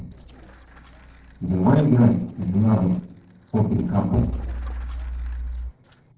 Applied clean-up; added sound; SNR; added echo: neural separator model SepFormer DNS4.